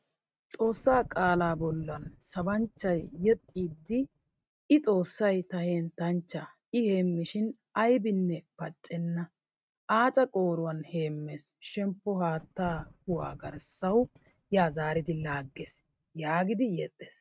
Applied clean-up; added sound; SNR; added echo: neural mask model RNNoise.